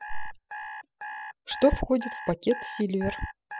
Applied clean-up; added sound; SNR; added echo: classical method spectral subtraction.